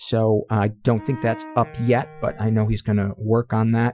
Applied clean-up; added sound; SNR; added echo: classical method Wiener filter.